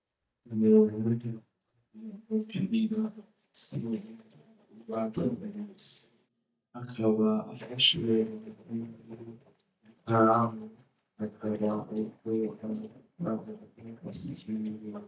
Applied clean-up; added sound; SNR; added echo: neural mask model DeepFilterNet 3.